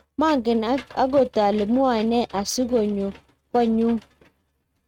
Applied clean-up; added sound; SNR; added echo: neural mask model RNNoise.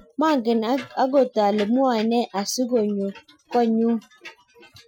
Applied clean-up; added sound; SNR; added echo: classical method Wiener filter.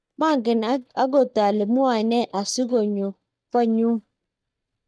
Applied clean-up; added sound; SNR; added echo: neural mask model DeepFilterNet 3.